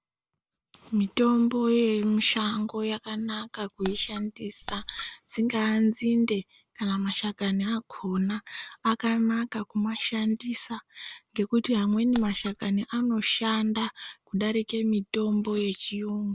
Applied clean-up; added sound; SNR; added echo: none; Raindrop; 5 dB; none.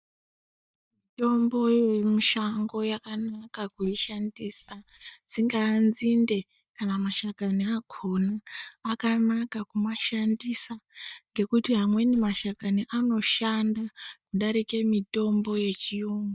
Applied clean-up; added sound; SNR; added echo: neural mask model DeepFilterNet 3.